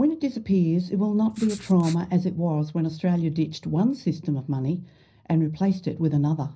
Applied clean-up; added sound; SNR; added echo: none; Writing; 19 dB; reverberation time 0.5 s.